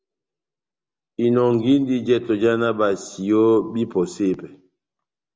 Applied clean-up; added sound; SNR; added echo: none; none; none; none.